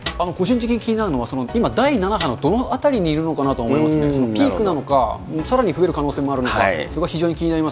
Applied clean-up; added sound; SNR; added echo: none; Snare drum; 14 dB; none.